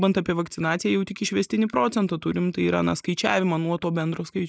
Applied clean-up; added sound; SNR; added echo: neural mask model Resemble Enhance denoiser.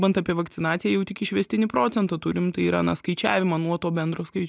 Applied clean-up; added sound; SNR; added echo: none; none; none; none.